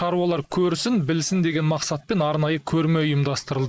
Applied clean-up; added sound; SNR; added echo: neural mask model Resemble Enhance denoiser.